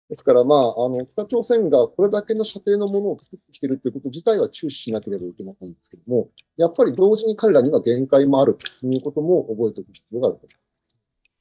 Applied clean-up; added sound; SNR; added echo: neural mask model DeepFilterNet 3.